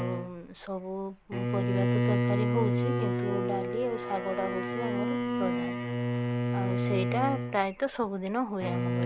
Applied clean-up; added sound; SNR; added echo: none; Bowed string instrument; -4 dB; none.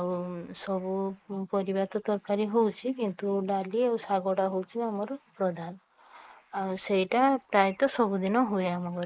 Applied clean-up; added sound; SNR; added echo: neural mask model Resemble Enhance denoiser.